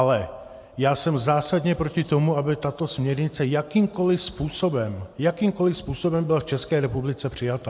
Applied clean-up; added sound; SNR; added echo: none; none; none; none.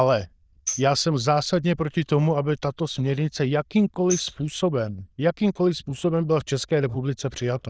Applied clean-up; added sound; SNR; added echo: neural diffusion model UNIVERSE++.